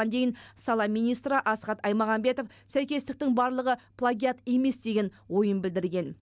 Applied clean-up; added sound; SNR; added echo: none; none; none; none.